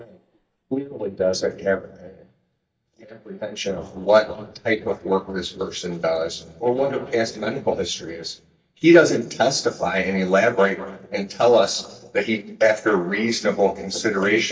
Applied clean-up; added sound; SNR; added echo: neural mask model DeepFilterNet 3.